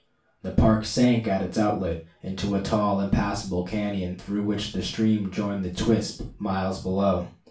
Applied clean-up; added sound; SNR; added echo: none; none; none; reverberation time 0.3 s.